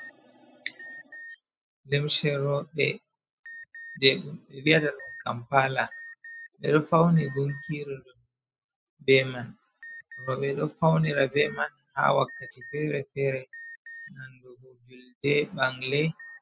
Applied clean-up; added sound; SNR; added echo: classical method spectral subtraction.